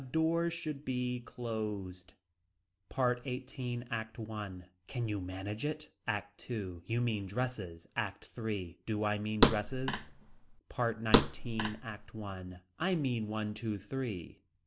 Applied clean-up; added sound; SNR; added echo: none; Thump, thud; -4 dB; none.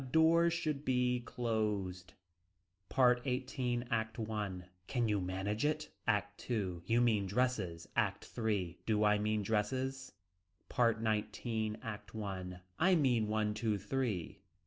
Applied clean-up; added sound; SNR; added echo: none; none; none; none.